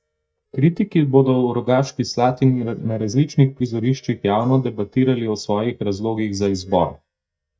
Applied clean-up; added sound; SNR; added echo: neural mask model DeepFilterNet 3.